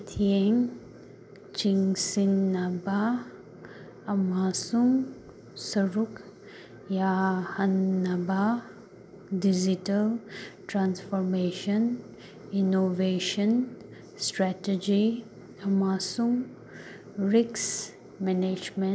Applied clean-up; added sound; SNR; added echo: none; none; none; none.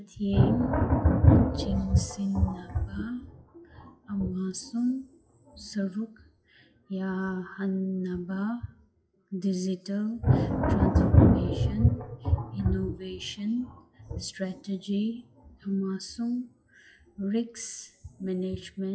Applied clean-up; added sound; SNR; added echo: classical method WPE with log-MMSE.